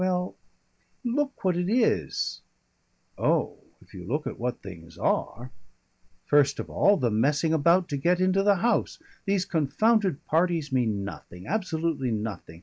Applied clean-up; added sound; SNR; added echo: none; none; none; none.